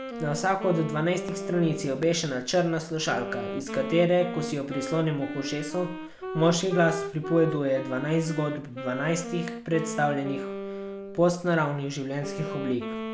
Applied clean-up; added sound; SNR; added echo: none; Wind instrument, woodwind instrument; 9 dB; none.